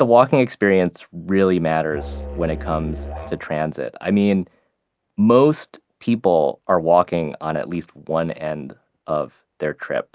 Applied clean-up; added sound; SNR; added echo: none; Musical instrument; 11 dB; none.